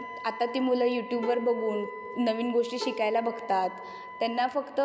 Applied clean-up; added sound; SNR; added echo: none; Wind instrument, woodwind instrument + Bowed string instrument; 12 dB; none.